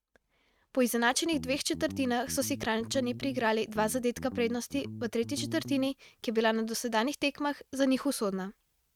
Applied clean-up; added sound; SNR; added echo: neural mask model RNNoise.